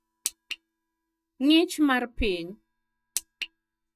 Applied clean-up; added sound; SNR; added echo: neural mask model DeepFilterNet 3.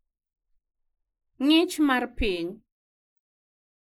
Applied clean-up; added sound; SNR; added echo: neural mask model Resemble Enhance denoiser.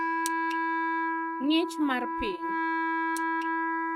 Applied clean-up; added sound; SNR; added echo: neural mask model RNNoise.